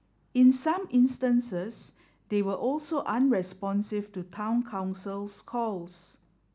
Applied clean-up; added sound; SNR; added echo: none; none; none; none.